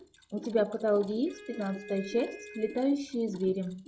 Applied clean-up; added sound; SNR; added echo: classical method log-MMSE.